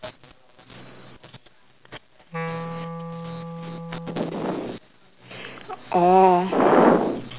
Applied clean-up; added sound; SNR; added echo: none; Wind instrument, woodwind instrument; 11 dB; none.